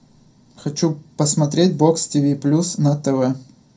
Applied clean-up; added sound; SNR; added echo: none; none; none; reverberation time 0.2 s.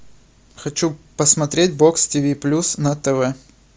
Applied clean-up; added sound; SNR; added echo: none; none; none; none.